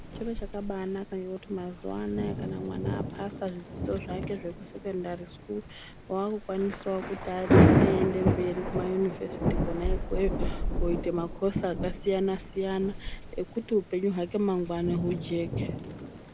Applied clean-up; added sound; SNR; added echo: none; Thunder / Rain; -1 dB; none.